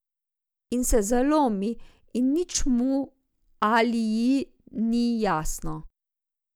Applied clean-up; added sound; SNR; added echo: none; none; none; none.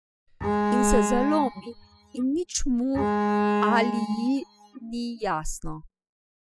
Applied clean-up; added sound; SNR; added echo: classical method spectral subtraction.